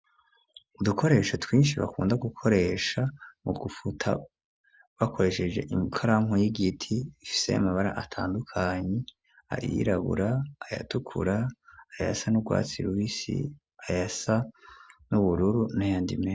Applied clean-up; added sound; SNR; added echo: none; none; none; none.